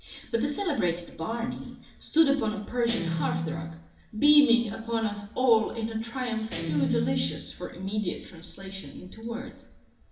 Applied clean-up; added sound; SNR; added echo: none; Guitar; 7 dB; reverberation time 0.7 s.